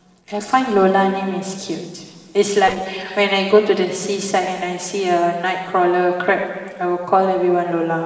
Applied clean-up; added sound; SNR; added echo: neural separator model SepFormer DNS4.